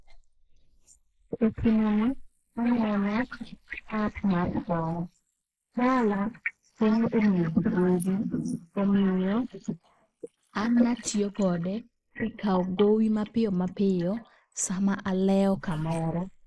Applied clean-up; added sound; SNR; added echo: neural mask model Resemble Enhance denoiser.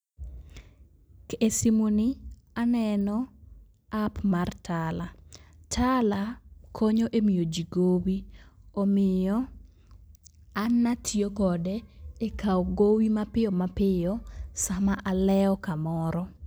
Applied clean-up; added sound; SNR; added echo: none; none; none; none.